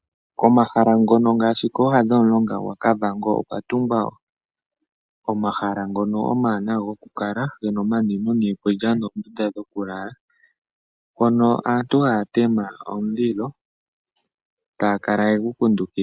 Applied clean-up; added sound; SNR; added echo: none; none; none; none.